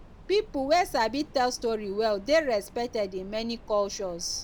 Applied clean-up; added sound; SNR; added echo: none; Train; 19 dB; none.